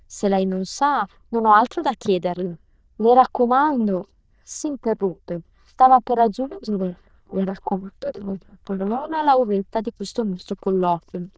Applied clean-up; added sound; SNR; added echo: neural diffusion model UNIVERSE++.